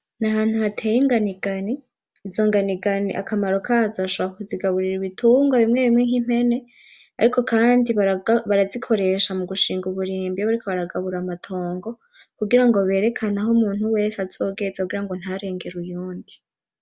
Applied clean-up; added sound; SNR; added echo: none; none; none; none.